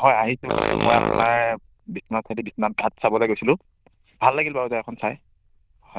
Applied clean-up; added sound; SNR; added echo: neural diffusion model UNIVERSE++.